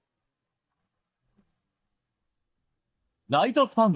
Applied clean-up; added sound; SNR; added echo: neural mask model DeepFilterNet 3.